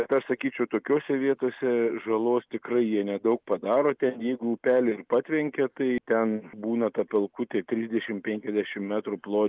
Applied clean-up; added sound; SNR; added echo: none; none; none; none.